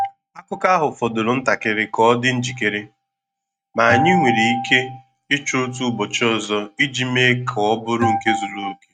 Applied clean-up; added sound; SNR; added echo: neural mask model RNNoise.